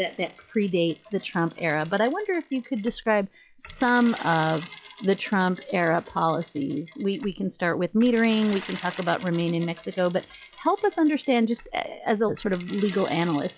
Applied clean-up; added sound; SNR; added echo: classical method log-MMSE.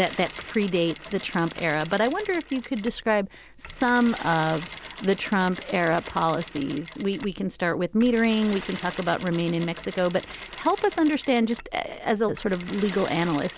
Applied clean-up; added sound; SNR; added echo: none; Mechanisms; 16 dB; none.